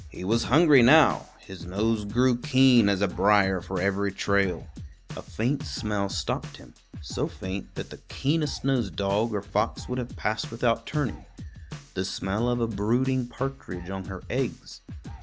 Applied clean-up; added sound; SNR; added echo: none; Drum kit; 14 dB; none.